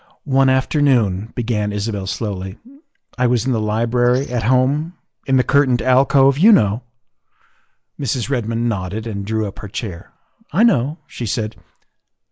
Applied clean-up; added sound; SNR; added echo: neural mask model Resemble Enhance denoiser.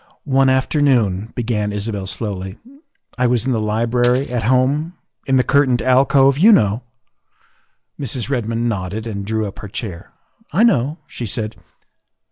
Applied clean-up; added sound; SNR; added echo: none; Coin (dropping); 12 dB; none.